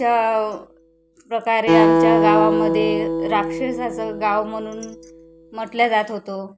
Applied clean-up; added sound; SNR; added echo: none; Acoustic guitar; 0 dB; none.